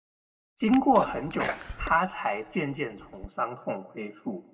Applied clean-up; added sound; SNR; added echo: none; Sneeze; 10 dB; reverberation time 0.9 s.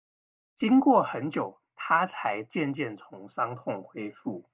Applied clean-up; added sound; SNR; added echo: none; none; none; none.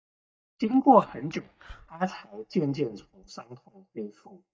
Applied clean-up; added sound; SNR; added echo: neural mask model DeepFilterNet 3.